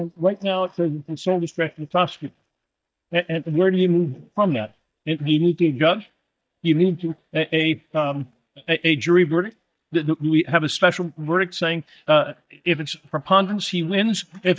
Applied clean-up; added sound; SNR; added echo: neural mask model DeepFilterNet 3.